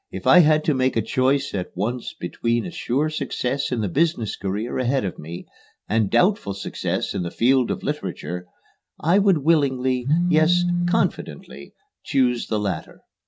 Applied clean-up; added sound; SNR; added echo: none; Telephone; -1 dB; none.